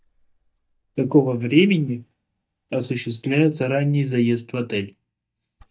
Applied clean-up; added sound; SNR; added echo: neural mask model DeepFilterNet 3.